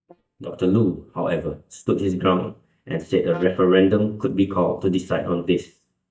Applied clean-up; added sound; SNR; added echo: neural mask model DeepFilterNet 3.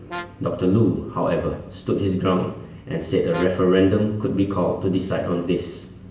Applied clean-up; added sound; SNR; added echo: none; Brass instrument; 17 dB; reverberation time 0.8 s.